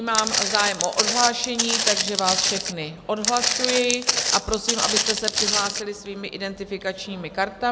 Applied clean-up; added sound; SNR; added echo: none; Walk, footsteps; -2 dB; none.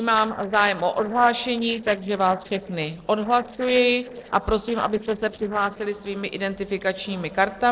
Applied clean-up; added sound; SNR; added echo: neural separator model SepFormer DNS4.